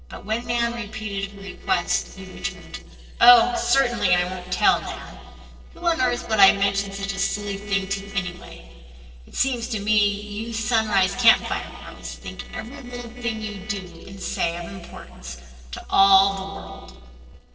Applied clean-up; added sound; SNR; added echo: neural separator model SepFormer DNS4.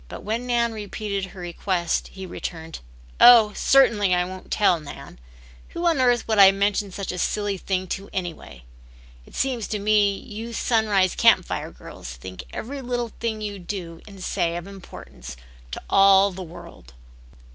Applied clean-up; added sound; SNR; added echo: none; none; none; none.